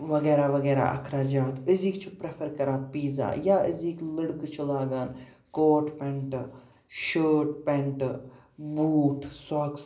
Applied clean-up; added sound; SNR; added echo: none; none; none; reverberation time 0.5 s.